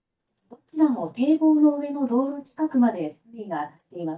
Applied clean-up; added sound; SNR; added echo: neural mask model DeepFilterNet 3.